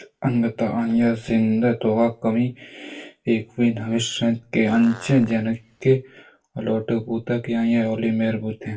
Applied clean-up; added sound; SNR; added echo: none; Fart; 20 dB; reverberation time 0.2 s.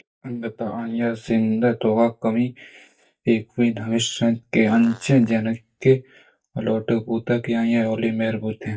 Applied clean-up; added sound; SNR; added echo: neural mask model DeepFilterNet 3.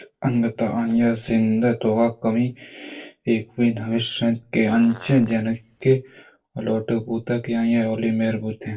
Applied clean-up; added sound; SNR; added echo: neural separator model SepFormer DNS4.